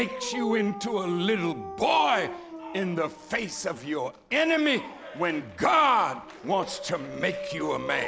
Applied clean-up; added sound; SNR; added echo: none; Dog; 13 dB; none.